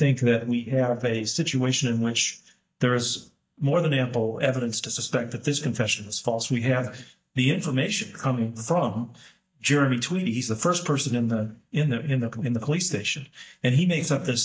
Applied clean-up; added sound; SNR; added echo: neural mask model DeepFilterNet 3.